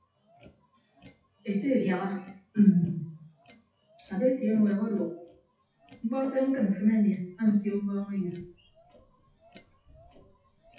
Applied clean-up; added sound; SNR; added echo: classical method WPE with log-MMSE.